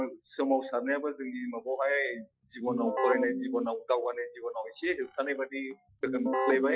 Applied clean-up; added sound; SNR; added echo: classical method Wiener filter.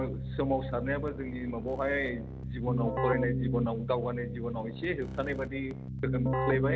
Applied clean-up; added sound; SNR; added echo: none; Keyboard (musical); 1 dB; none.